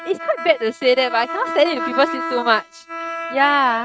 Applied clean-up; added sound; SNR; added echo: neural mask model RNNoise.